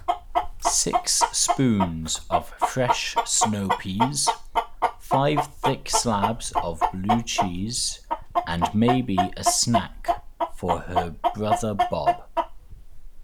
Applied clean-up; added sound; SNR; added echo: none; Chicken, rooster; 0 dB; none.